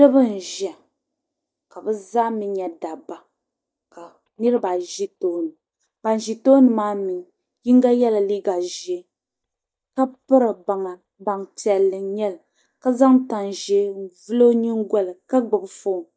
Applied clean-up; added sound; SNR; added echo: neural mask model DeepFilterNet 3.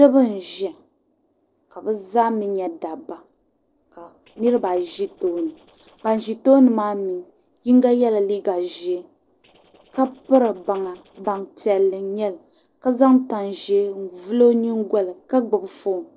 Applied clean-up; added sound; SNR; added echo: neural separator model SepFormer DNS4.